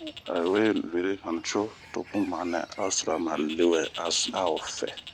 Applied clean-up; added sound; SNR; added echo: none; Bird; 15 dB; none.